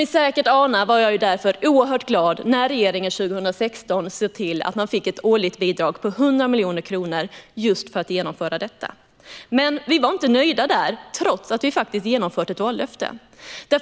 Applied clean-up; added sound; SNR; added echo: none; none; none; none.